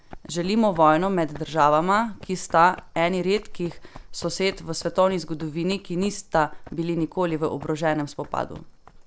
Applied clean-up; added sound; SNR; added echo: none; Run; 16 dB; none.